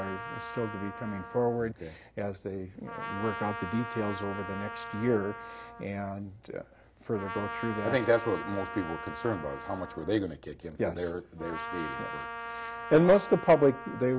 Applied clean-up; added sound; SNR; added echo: none; Trumpet; 10 dB; none.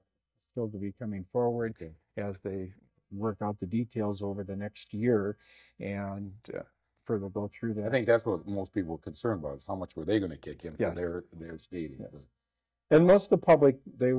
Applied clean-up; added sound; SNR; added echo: neural mask model DeepFilterNet 3.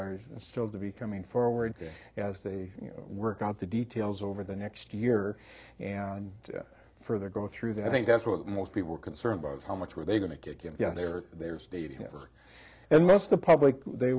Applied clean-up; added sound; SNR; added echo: none; none; none; none.